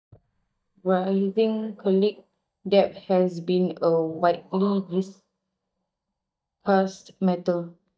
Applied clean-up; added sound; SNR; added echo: neural mask model DeepFilterNet 3.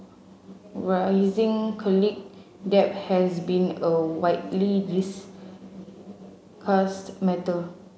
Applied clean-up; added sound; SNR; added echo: none; none; none; none.